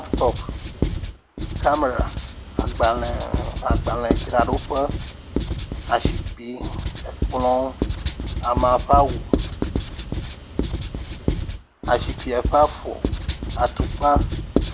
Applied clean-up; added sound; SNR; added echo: none; Writing; 1 dB; none.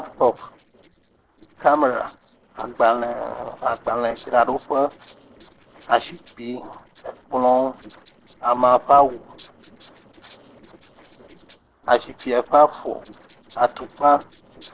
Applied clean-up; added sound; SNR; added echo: neural separator model SepFormer DNS4.